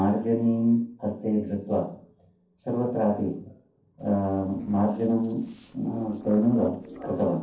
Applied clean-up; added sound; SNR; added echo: neural separator model SepFormer DNS4.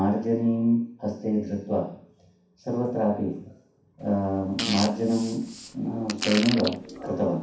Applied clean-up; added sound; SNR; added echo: none; Fart; 9 dB; reverberation time 0.6 s.